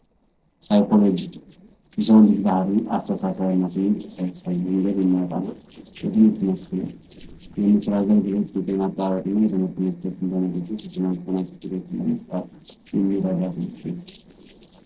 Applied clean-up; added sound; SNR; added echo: neural separator model SepFormer DNS4.